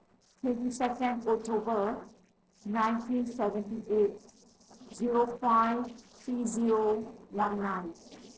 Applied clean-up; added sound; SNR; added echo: neural separator model SepFormer DNS4.